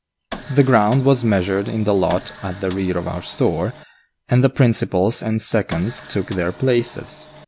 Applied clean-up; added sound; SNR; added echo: none; Printer; 18 dB; none.